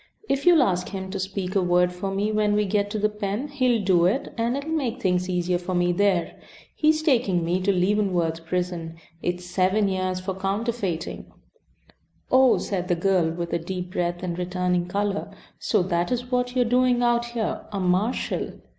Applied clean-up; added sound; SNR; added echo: none; none; none; none.